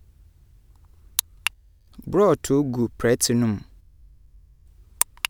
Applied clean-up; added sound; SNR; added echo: none; none; none; none.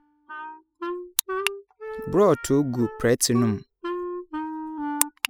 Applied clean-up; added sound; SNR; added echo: classical method spectral subtraction.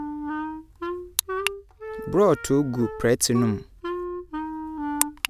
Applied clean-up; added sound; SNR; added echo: none; Wind instrument, woodwind instrument; 7 dB; none.